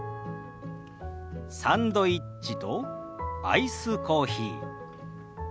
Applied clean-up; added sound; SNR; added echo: none; none; none; none.